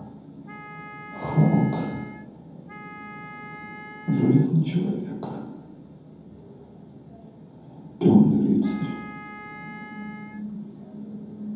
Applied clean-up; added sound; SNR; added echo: none; Wind instrument, woodwind instrument; 16 dB; reverberation time 0.9 s.